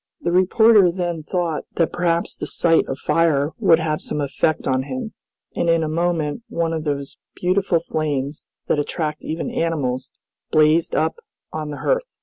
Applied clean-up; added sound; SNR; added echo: none; none; none; none.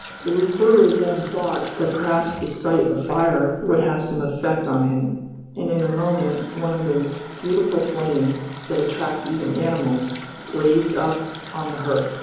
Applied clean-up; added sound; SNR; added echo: none; Water tap, faucet; 18 dB; reverberation time 1.0 s.